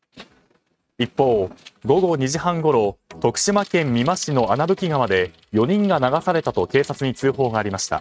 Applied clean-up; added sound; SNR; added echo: neural mask model RNNoise.